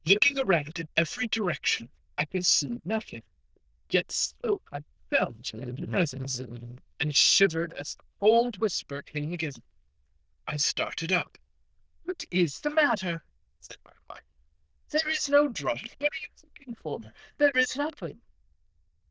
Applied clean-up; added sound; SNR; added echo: neural diffusion model UNIVERSE++.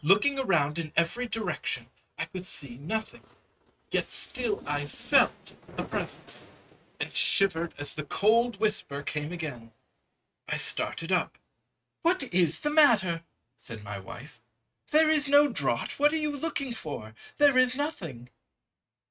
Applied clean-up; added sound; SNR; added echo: neural mask model RNNoise.